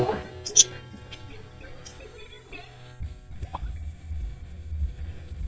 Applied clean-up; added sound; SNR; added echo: neural mask model DeepFilterNet 3.